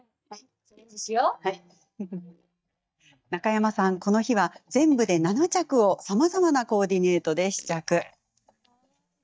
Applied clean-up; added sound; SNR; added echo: neural mask model DeepFilterNet 3.